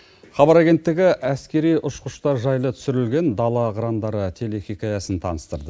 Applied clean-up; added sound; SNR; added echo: none; none; none; none.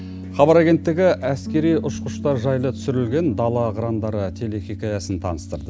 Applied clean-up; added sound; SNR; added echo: none; Piano; 11 dB; none.